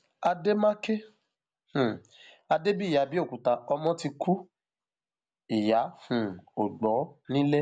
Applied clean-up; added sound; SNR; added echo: none; none; none; none.